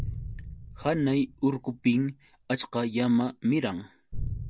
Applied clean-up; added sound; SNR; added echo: none; Boom; 10 dB; none.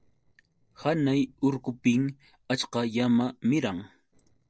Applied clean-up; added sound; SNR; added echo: neural separator model SepFormer DNS4.